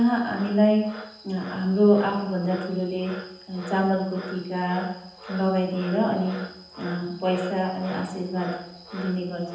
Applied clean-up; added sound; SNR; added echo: none; Frog; 17 dB; reverberation time 0.9 s.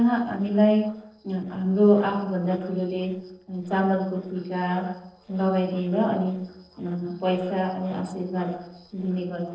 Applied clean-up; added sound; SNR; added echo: neural separator model SepFormer DNS4.